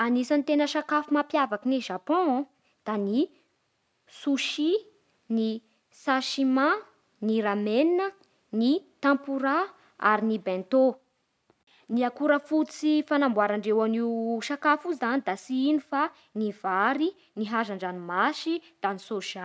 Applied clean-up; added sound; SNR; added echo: none; none; none; none.